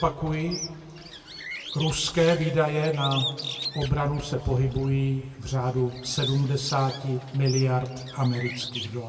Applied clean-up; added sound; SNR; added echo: none; Bird; 12 dB; reverberation time 1.5 s.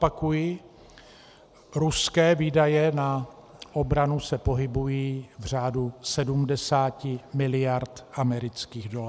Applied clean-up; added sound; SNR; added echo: none; none; none; none.